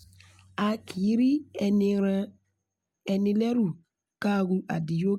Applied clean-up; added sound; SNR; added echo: none; none; none; none.